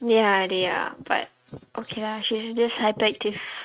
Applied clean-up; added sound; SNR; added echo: neural mask model RNNoise.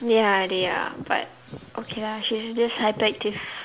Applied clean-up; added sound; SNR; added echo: none; Wind; 19 dB; none.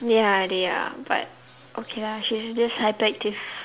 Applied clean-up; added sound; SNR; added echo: none; none; none; none.